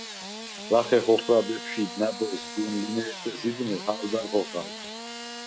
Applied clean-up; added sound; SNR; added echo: none; Engine starting / Sawing; 10 dB; none.